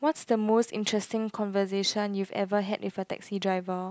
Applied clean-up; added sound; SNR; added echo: none; none; none; none.